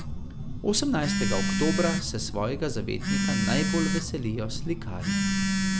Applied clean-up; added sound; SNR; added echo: none; Telephone; -2 dB; none.